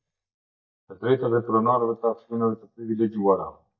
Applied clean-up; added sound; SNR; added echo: neural mask model DeepFilterNet 3.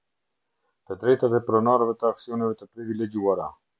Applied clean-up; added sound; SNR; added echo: none; none; none; none.